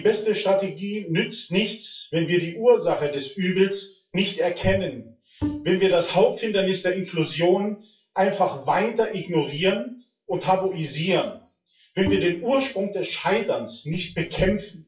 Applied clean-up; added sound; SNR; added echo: classical method WPE with log-MMSE.